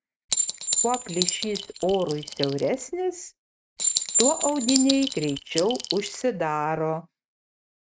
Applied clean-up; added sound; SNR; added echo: neural mask model RNNoise.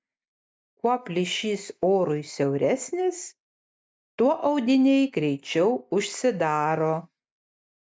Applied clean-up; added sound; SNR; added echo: none; none; none; none.